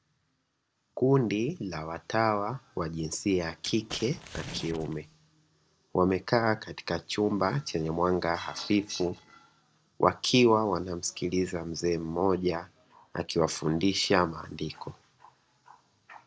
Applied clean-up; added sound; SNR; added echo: neural separator model SepFormer DNS4.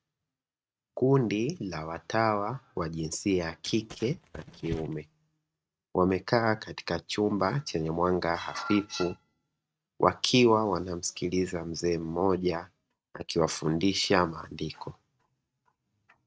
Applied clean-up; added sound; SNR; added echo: neural mask model RNNoise.